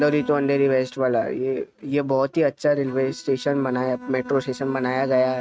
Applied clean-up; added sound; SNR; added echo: neural mask model RNNoise.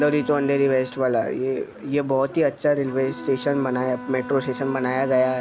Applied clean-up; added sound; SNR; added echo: none; Bowed string instrument; 15 dB; none.